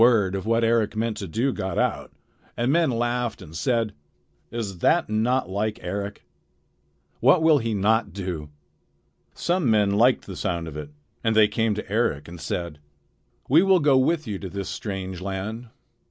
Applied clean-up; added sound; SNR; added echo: none; none; none; none.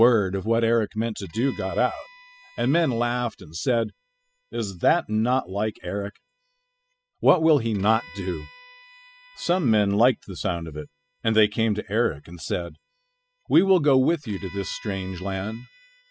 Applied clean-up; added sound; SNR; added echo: classical method spectral subtraction.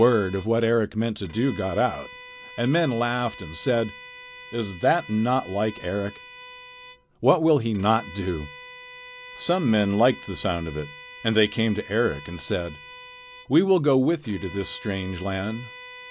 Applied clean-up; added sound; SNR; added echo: none; Bowed string instrument; 18 dB; none.